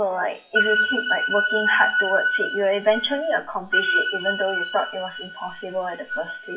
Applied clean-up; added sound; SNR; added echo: classical method WPE with log-MMSE.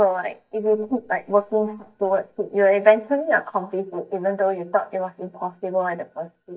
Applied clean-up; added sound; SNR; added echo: neural mask model DeepFilterNet 3.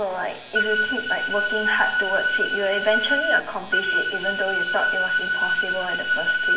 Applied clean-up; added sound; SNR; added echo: none; Organ; -4 dB; reverberation time 1.0 s.